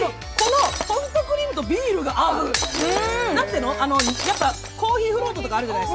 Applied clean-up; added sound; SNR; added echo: none; Shatter; 7 dB; none.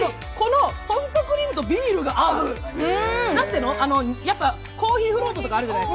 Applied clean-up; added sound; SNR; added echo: none; none; none; none.